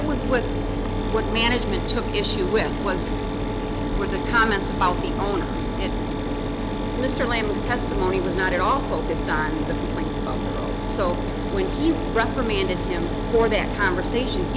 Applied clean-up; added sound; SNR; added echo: none; Mechanisms; -1 dB; none.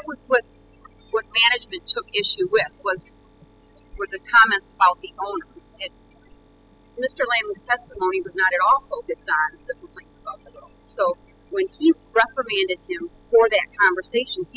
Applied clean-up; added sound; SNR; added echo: classical method spectral subtraction.